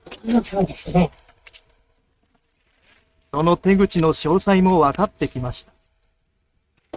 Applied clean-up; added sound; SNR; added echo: neural mask model RNNoise.